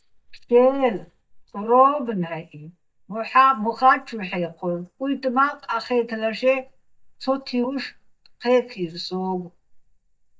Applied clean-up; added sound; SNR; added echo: neural mask model DeepFilterNet 3.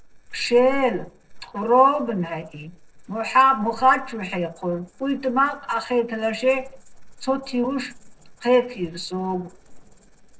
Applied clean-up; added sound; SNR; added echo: neural separator model SepFormer DNS4.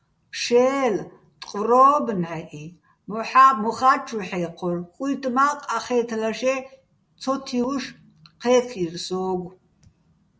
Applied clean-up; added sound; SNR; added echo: none; none; none; none.